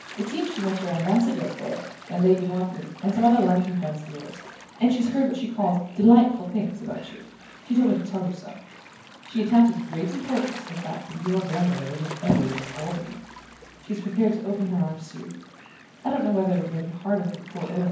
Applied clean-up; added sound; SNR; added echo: none; Gull, seagull / Waves, surf; 18 dB; reverberation time 0.9 s.